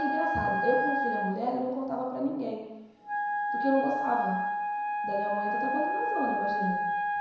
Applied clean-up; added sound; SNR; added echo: none; Wind instrument, woodwind instrument; -1 dB; reverberation time 1.0 s.